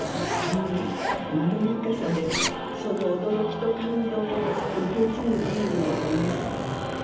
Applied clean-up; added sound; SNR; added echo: none; Zipper (clothing); 6 dB; reverberation time 0.8 s.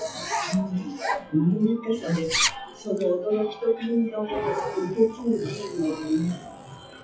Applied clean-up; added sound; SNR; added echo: classical method WPE with log-MMSE.